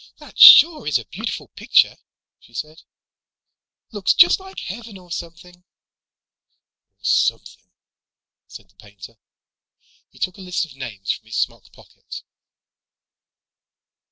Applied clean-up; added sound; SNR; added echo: none; none; none; none.